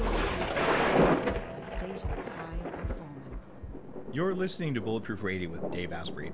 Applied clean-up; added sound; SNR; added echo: none; Thunder; -2 dB; none.